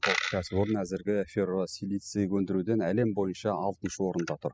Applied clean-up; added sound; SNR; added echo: classical method spectral subtraction.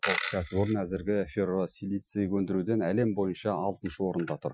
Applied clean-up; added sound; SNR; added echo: classical method Wiener filter.